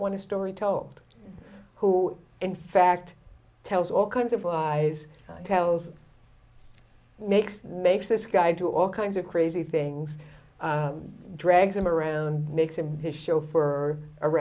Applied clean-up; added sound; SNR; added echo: none; none; none; none.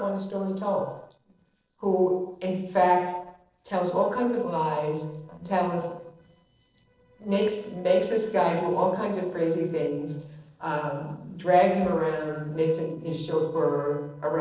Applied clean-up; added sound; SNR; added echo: neural separator model SepFormer DNS4.